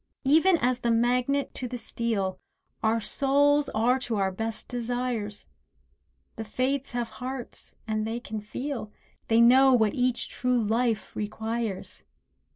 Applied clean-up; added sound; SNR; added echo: none; none; none; none.